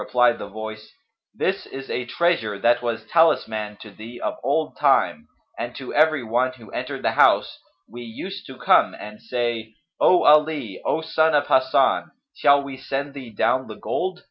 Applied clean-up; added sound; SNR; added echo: none; none; none; none.